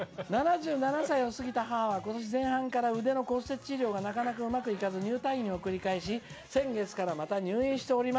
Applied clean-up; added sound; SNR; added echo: none; none; none; none.